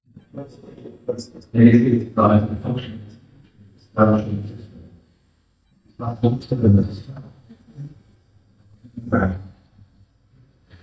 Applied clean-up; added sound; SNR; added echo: neural mask model DeepFilterNet 3.